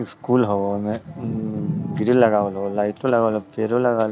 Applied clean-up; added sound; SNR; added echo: none; none; none; none.